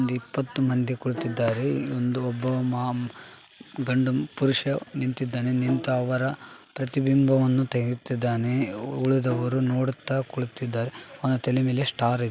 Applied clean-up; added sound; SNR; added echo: none; Bowed string instrument; 16 dB; none.